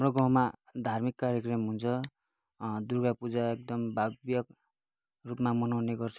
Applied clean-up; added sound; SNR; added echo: none; none; none; none.